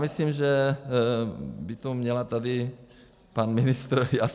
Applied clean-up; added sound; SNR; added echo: none; none; none; none.